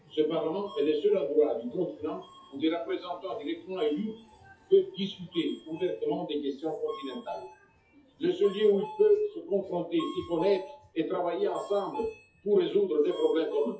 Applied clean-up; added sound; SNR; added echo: classical method WPE with log-MMSE.